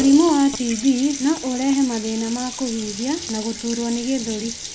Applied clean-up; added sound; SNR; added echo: none; Water tap, faucet; 11 dB; none.